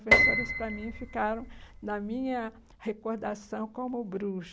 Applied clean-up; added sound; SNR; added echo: none; Piano; -5 dB; none.